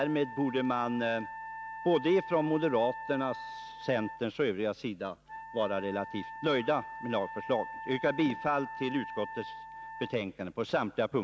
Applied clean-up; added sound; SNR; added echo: none; Wind instrument, woodwind instrument; 12 dB; none.